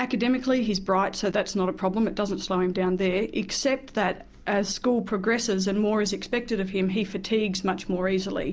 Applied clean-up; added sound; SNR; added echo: none; none; none; none.